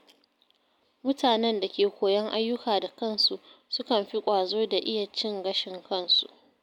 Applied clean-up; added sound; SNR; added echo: none; none; none; none.